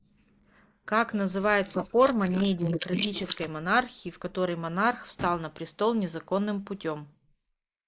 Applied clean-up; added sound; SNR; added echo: neural mask model Resemble Enhance denoiser.